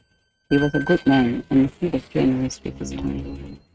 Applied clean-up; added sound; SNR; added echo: neural mask model RNNoise.